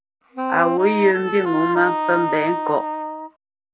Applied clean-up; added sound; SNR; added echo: none; Wind instrument, woodwind instrument; 3 dB; none.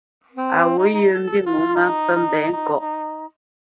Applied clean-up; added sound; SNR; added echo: neural mask model RNNoise.